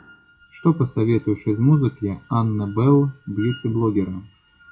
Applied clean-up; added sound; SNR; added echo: classical method WPE with log-MMSE.